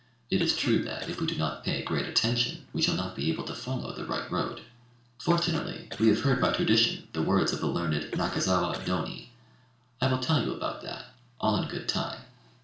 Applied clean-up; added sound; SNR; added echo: none; Cough; 12 dB; reverberation time 0.4 s.